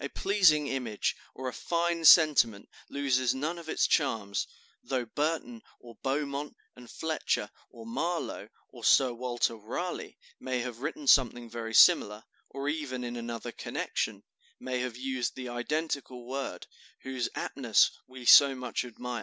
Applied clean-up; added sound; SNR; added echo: none; none; none; none.